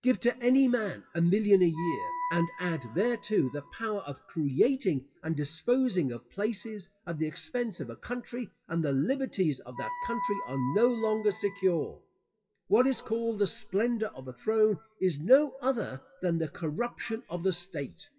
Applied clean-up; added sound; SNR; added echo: classical method WPE with log-MMSE.